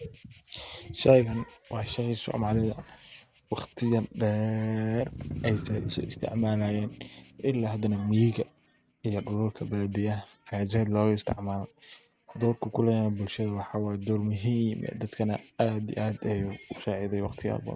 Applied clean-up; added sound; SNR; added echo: neural mask model RNNoise.